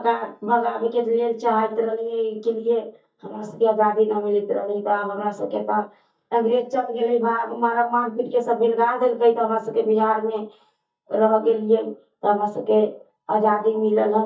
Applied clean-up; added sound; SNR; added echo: neural mask model DeepFilterNet 3.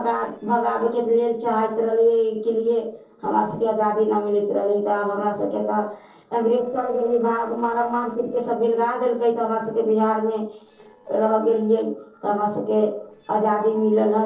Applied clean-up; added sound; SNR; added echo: neural separator model SepFormer DNS4.